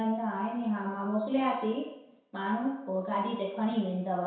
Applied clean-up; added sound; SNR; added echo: none; none; none; reverberation time 0.7 s.